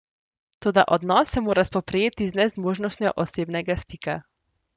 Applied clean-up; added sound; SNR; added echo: none; none; none; none.